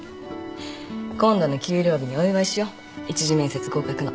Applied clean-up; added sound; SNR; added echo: none; none; none; none.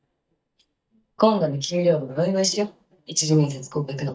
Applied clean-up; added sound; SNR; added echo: neural mask model DeepFilterNet 3.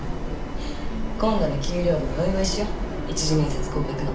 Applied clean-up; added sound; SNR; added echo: none; Subway, metro, underground; 0 dB; reverberation time 0.4 s.